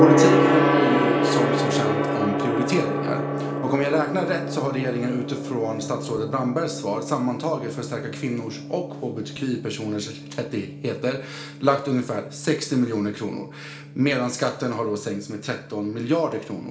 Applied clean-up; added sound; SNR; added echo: none; Gong; 0 dB; reverberation time 0.4 s.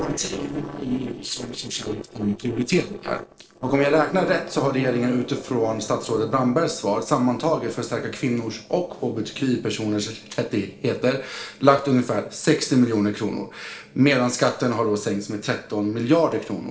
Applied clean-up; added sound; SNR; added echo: neural separator model SepFormer DNS4.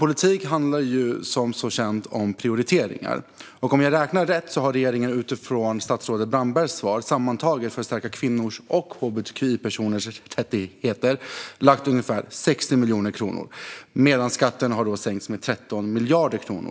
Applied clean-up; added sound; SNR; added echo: none; none; none; none.